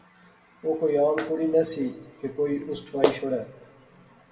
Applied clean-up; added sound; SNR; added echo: none; Clapping; 7 dB; reverberation time 1.6 s.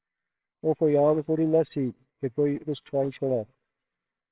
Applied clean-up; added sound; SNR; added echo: neural separator model SepFormer WHAMR!.